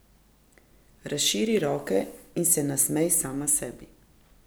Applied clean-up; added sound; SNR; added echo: none; none; none; none.